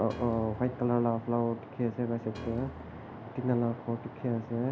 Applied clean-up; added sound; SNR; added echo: none; Piano; 15 dB; none.